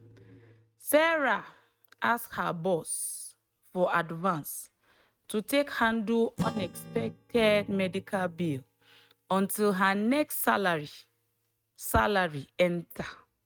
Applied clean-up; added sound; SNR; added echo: neural mask model RNNoise.